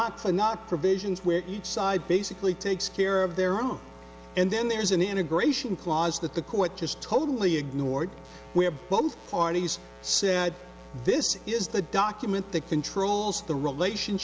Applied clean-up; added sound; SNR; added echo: none; none; none; none.